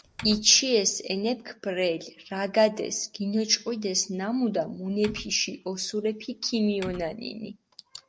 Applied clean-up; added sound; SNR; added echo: none; Typing; 14 dB; none.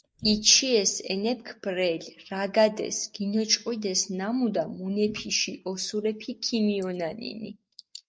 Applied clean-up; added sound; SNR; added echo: neural mask model Resemble Enhance denoiser.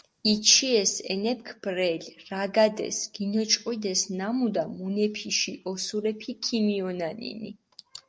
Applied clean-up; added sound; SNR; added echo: none; none; none; none.